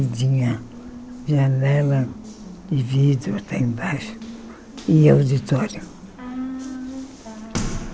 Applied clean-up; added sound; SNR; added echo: none; Water tap, faucet; 14 dB; none.